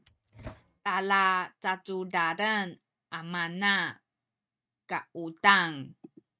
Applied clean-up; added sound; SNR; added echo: neural mask model RNNoise.